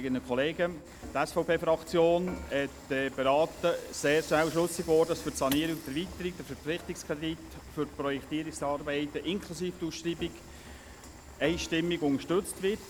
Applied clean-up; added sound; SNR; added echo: none; Shatter / Crushing + Frying (food) / Dishes, pots, and pans; 16 dB; none.